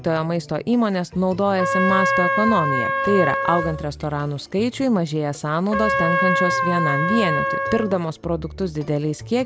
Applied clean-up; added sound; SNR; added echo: none; Trumpet; 3 dB; none.